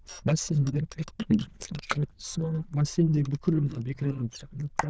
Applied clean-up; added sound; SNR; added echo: neural diffusion model UNIVERSE++.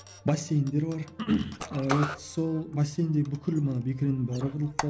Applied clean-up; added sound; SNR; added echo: none; Squeak + Alarm; 12 dB; none.